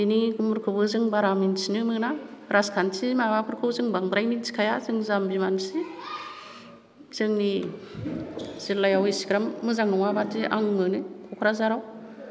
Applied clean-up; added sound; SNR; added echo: none; none; none; none.